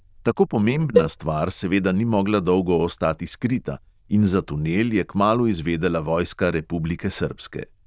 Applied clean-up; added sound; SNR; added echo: neural diffusion model UNIVERSE++.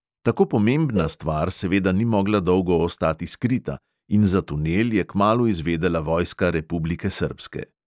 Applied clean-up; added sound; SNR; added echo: neural mask model Resemble Enhance denoiser.